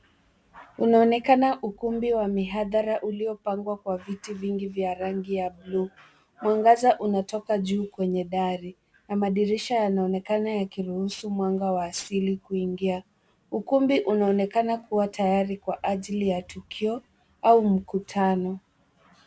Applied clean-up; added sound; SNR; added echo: none; none; none; none.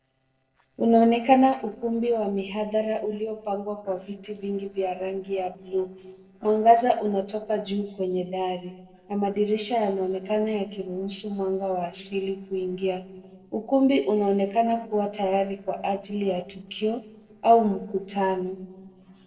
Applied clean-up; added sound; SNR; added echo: neural separator model SepFormer DNS4.